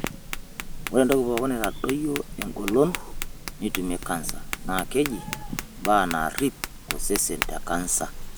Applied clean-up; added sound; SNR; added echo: none; Tap; 6 dB; none.